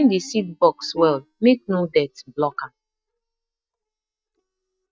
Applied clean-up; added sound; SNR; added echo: neural mask model DeepFilterNet 3.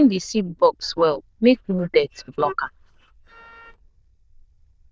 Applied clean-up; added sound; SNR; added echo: neural diffusion model UNIVERSE++.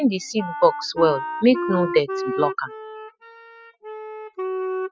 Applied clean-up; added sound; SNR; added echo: classical method spectral subtraction.